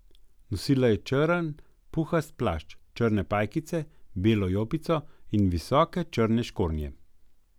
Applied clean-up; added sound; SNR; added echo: none; none; none; none.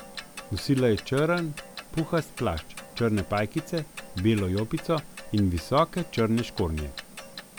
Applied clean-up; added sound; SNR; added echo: none; Clock; 15 dB; none.